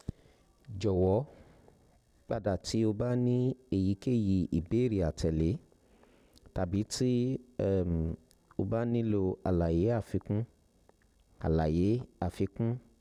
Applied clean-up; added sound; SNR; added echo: none; none; none; none.